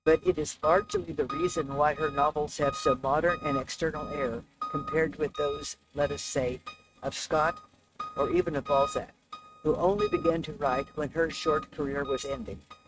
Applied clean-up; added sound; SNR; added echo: neural mask model RNNoise.